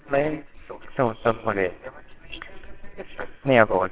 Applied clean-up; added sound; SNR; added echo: neural separator model SepFormer WHAMR!.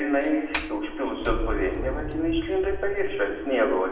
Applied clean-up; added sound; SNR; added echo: none; Sliding door; 8 dB; reverberation time 1.1 s.